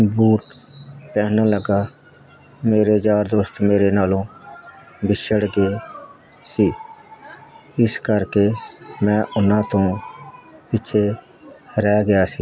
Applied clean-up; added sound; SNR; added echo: none; none; none; none.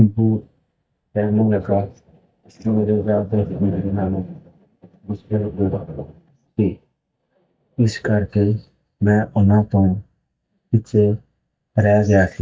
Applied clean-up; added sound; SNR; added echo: neural mask model DeepFilterNet 3.